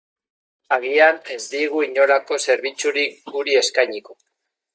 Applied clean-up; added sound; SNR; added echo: neural mask model DeepFilterNet 3.